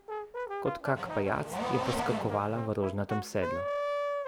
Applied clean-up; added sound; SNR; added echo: none; Brass instrument + Race car, auto racing / Accelerating, revving, vroom; 2 dB; none.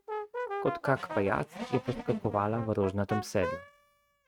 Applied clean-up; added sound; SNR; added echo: neural mask model RNNoise.